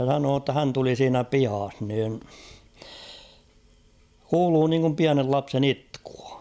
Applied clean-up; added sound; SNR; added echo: none; none; none; none.